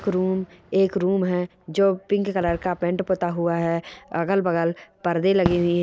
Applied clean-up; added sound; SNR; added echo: none; Fireworks; 16 dB; none.